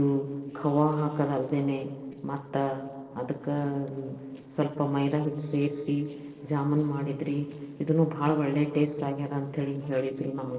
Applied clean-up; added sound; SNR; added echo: neural separator model SepFormer DNS4.